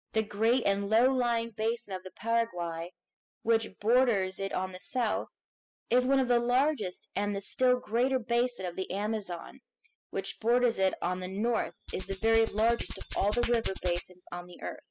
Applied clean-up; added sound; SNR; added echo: classical method spectral subtraction.